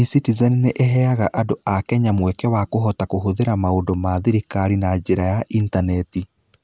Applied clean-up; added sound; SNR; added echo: none; none; none; none.